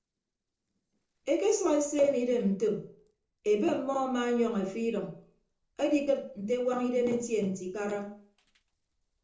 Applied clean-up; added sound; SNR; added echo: neural separator model SepFormer DNS4.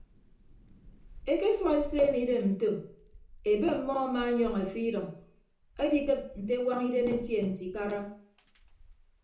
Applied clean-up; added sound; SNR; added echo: none; Thunder / Rain; 19 dB; reverberation time 0.6 s.